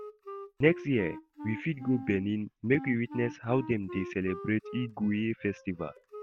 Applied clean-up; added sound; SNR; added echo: none; Wind instrument, woodwind instrument; 13 dB; none.